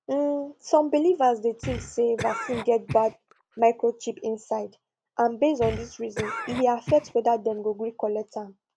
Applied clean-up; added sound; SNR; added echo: none; Cough; 12 dB; none.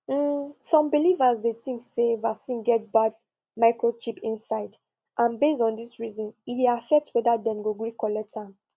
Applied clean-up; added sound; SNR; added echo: none; none; none; none.